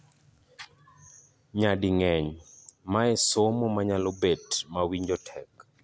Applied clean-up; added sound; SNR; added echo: none; none; none; none.